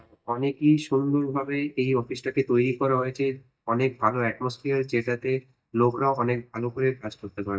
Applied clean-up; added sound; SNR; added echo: neural mask model DeepFilterNet 3.